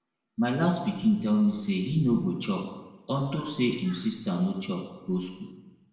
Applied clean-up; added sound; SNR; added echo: none; none; none; reverberation time 1.0 s.